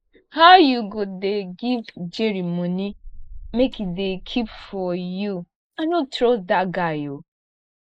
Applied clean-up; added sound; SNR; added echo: neural mask model Resemble Enhance denoiser.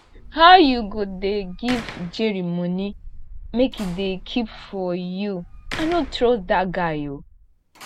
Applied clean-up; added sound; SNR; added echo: none; Slam + Wind; 14 dB; none.